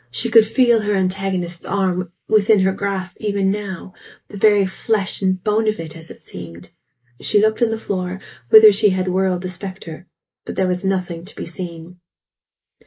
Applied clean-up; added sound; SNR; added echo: neural mask model Resemble Enhance denoiser.